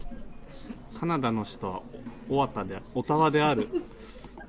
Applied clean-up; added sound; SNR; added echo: none; Engine starting; 16 dB; none.